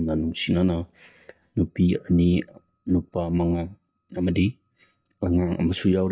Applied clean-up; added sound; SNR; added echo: neural mask model DeepFilterNet 3.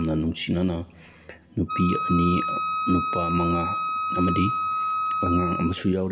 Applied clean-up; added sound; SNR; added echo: none; Wind instrument, woodwind instrument; 2 dB; reverberation time 1.8 s.